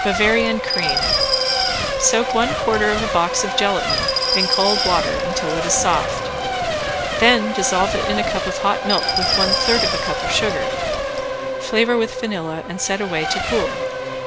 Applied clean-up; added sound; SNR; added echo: none; Race car, auto racing / Accelerating, revving, vroom / Mechanisms + Glass; -1 dB; none.